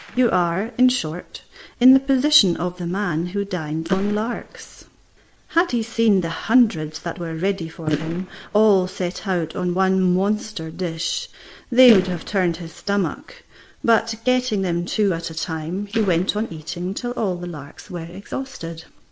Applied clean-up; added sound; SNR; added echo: neural mask model Resemble Enhance denoiser.